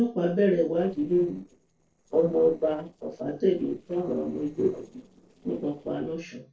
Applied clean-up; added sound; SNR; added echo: neural separator model SepFormer DNS4.